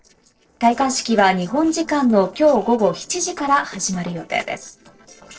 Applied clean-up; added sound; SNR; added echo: neural separator model SepFormer DNS4.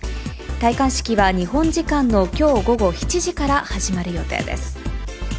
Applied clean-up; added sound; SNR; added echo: none; none; none; none.